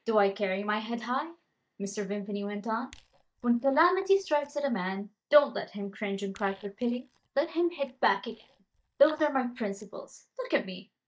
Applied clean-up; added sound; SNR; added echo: neural mask model DeepFilterNet 3.